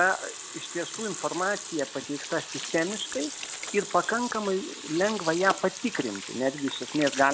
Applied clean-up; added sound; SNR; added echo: none; Sink (filling or washing) / Water tap, faucet; 9 dB; none.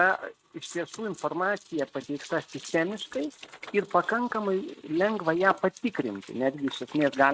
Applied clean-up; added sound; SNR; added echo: neural mask model RNNoise.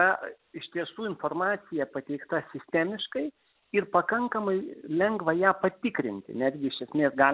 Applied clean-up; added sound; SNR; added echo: none; none; none; none.